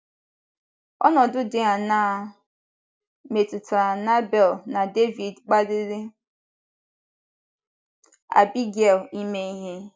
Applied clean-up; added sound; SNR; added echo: none; none; none; none.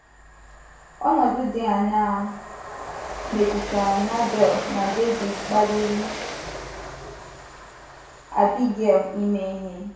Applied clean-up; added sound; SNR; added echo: none; Train; 10 dB; reverberation time 0.6 s.